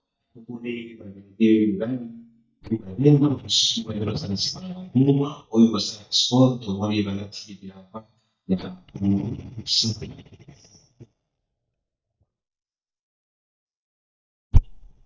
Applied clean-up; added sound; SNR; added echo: neural mask model DeepFilterNet 3.